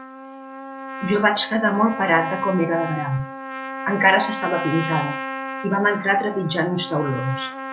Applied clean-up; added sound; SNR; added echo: none; Trumpet; 9 dB; none.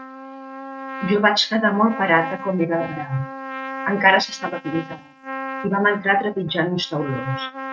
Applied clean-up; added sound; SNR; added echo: neural mask model RNNoise.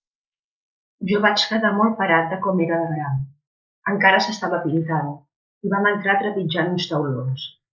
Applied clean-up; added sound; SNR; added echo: neural mask model Resemble Enhance denoiser.